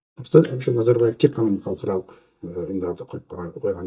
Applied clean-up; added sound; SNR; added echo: neural mask model DeepFilterNet 3.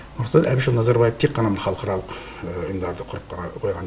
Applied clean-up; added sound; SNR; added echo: none; none; none; none.